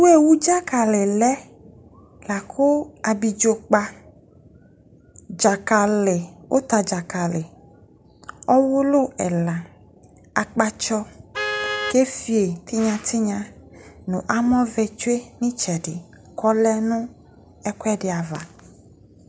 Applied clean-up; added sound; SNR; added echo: none; Vehicle horn, car horn, honking; 11 dB; none.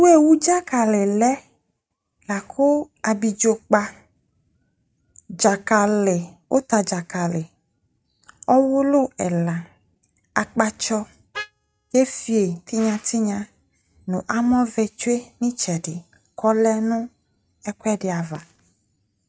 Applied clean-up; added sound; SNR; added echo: neural mask model RNNoise.